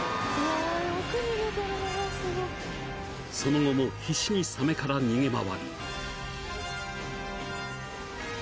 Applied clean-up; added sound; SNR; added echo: none; none; none; none.